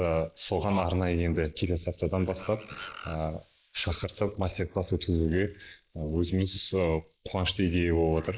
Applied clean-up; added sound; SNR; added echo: neural mask model Resemble Enhance denoiser.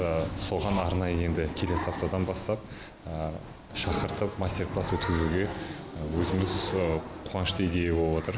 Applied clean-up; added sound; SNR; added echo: none; none; none; none.